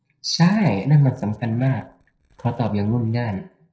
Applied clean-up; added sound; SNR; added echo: neural separator model SepFormer DNS4.